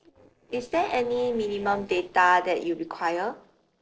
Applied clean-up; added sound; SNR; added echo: neural separator model SepFormer DNS4.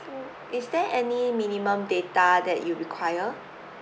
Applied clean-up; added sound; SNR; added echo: none; none; none; none.